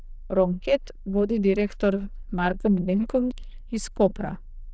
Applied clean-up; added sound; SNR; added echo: neural diffusion model UNIVERSE++.